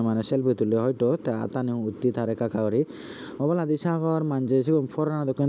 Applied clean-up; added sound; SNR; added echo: none; none; none; none.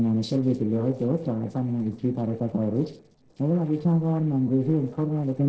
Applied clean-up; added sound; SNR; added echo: neural separator model SepFormer DNS4.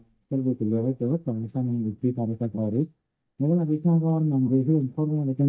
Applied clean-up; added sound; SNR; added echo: neural mask model DeepFilterNet 3.